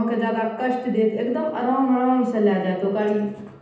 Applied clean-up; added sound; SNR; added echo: none; none; none; reverberation time 0.9 s.